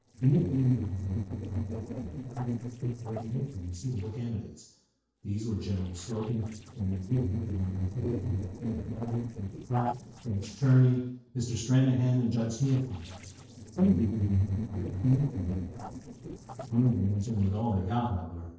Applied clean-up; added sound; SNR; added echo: neural separator model SepFormer DNS4.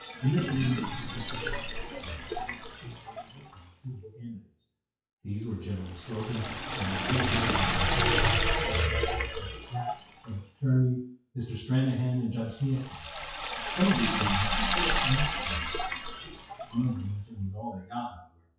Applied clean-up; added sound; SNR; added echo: classical method WPE with log-MMSE.